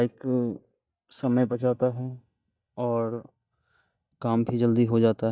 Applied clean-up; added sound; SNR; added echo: neural mask model DeepFilterNet 3.